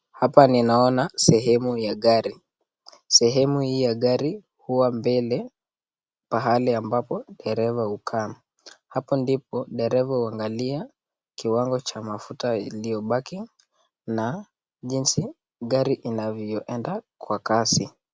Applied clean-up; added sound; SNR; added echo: none; none; none; none.